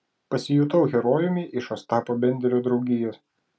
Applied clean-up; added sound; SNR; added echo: none; none; none; none.